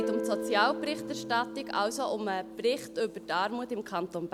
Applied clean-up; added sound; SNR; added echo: none; Guitar; 7 dB; none.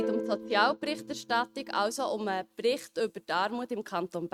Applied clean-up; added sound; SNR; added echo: neural mask model RNNoise.